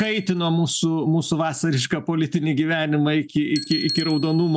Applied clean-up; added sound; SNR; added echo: none; Bicycle; 15 dB; none.